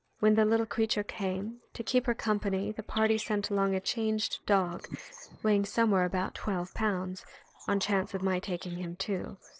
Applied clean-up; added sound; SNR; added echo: neural separator model SepFormer DNS4.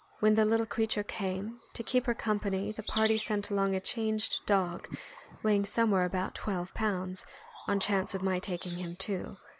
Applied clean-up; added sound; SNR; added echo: none; Bird vocalization, bird call, bird song; 7 dB; none.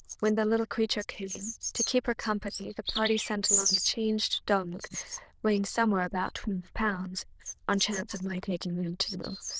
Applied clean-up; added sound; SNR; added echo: neural diffusion model UNIVERSE++.